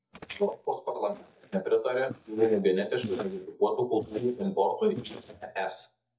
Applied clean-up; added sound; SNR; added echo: neural mask model DeepFilterNet 3.